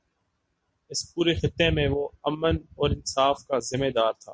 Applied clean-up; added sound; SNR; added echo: none; none; none; none.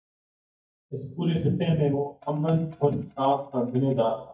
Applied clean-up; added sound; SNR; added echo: neural mask model DeepFilterNet 3.